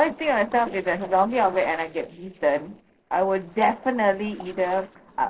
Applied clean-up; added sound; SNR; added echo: neural separator model SepFormer DNS4.